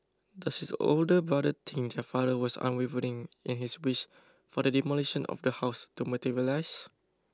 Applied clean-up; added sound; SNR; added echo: none; none; none; none.